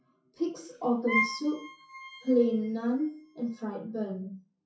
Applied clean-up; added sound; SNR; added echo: classical method WPE with log-MMSE.